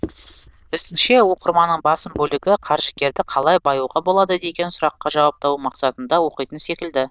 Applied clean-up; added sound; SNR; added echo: neural diffusion model UNIVERSE++.